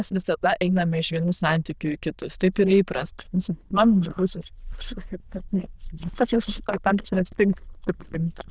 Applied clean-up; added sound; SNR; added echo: neural diffusion model UNIVERSE++.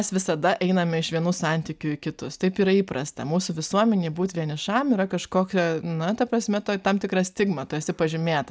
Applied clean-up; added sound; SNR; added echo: none; none; none; none.